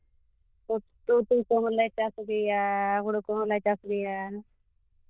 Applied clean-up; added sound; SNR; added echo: neural diffusion model UNIVERSE++.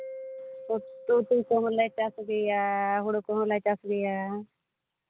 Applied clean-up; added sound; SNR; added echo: none; Mallet percussion; 19 dB; none.